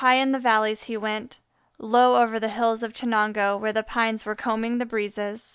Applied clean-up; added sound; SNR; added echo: none; none; none; none.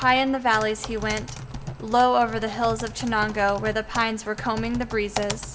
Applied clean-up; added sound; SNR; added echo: none; Typing; 11 dB; reverberation time 0.7 s.